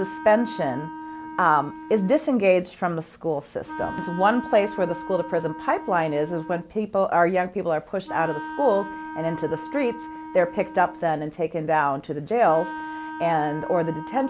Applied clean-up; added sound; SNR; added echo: none; Wind instrument, woodwind instrument; 13 dB; none.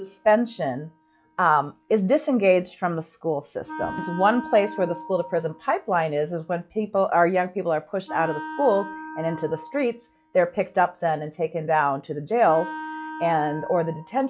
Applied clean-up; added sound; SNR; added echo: classical method log-MMSE.